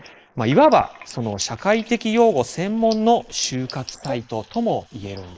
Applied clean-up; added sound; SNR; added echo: neural mask model Resemble Enhance denoiser.